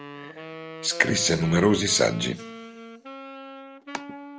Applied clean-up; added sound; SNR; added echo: none; Wind instrument, woodwind instrument; 13 dB; none.